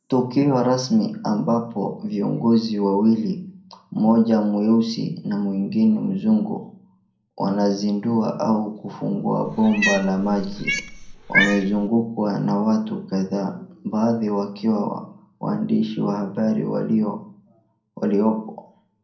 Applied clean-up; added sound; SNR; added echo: none; Cat; 4 dB; reverberation time 0.5 s.